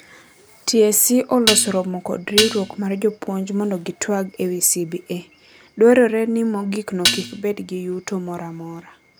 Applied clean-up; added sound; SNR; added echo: none; Dishes, pots, and pans; 2 dB; none.